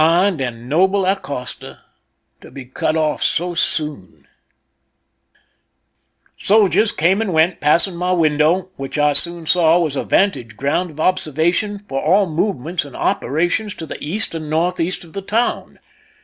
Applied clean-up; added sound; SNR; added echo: none; none; none; none.